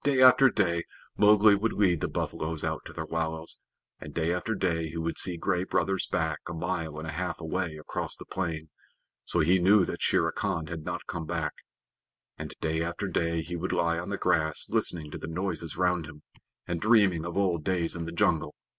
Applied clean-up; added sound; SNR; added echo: none; none; none; none.